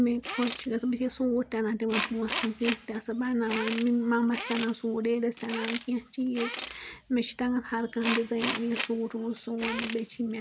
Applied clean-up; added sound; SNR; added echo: none; Tools; 6 dB; none.